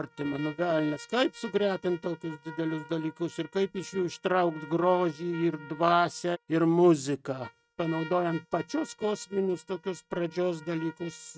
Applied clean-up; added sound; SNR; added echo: neural mask model RNNoise.